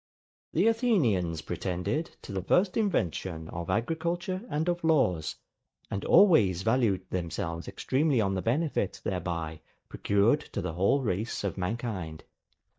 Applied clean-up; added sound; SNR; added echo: neural mask model DeepFilterNet 3.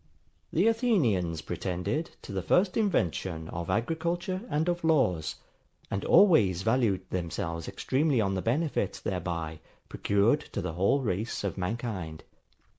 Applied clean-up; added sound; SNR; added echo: none; none; none; none.